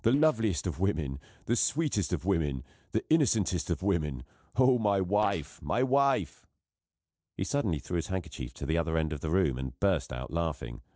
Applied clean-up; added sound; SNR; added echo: neural separator model SepFormer DNS4.